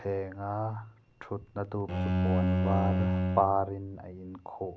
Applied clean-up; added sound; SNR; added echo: none; Bowed string instrument; -4 dB; none.